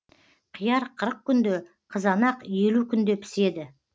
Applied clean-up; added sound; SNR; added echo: none; none; none; none.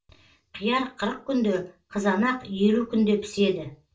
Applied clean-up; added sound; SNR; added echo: none; none; none; reverberation time 0.2 s.